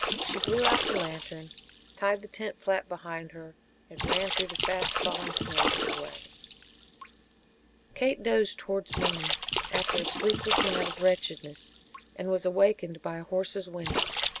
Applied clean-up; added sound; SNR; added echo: none; Splash, splatter; 1 dB; none.